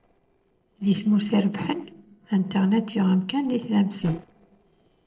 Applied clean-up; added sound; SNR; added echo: neural separator model SepFormer DNS4.